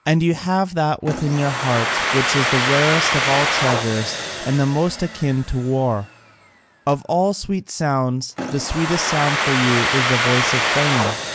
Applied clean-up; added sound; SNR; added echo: none; Domestic sounds, home sounds; 2 dB; none.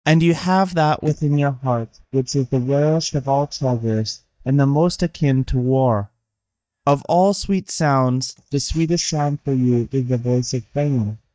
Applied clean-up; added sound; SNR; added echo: neural mask model DeepFilterNet 3.